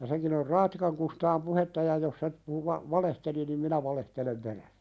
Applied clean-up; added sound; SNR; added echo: none; none; none; none.